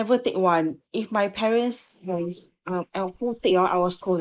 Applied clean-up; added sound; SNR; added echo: neural mask model Resemble Enhance denoiser.